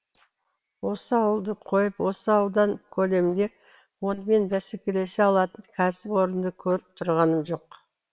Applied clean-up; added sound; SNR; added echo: neural separator model SepFormer WHAM!.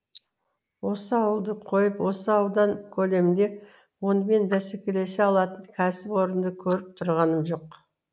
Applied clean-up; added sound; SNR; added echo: neural mask model Resemble Enhance denoiser.